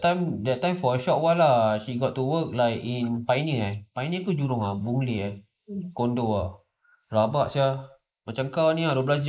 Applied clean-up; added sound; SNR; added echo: neural mask model Resemble Enhance denoiser.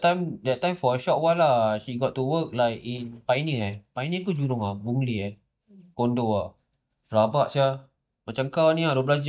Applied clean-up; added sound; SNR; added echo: neural mask model DeepFilterNet 3.